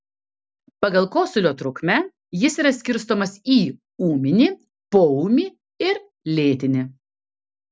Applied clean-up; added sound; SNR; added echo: none; none; none; none.